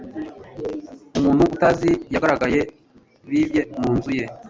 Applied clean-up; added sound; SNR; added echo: none; none; none; none.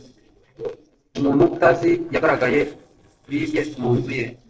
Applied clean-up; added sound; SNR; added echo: neural separator model SepFormer DNS4.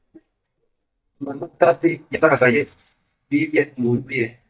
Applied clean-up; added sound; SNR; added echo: neural mask model DeepFilterNet 3.